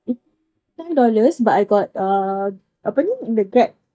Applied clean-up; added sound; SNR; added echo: neural mask model DeepFilterNet 3.